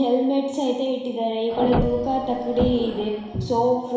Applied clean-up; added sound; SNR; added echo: none; Printer; 6 dB; reverberation time 1.0 s.